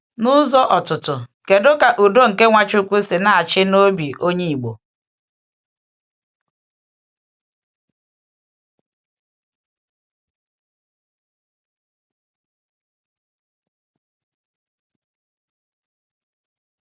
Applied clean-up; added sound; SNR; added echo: none; none; none; none.